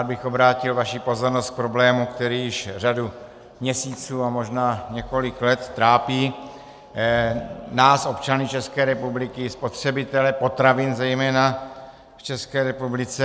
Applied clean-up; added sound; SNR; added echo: none; none; none; none.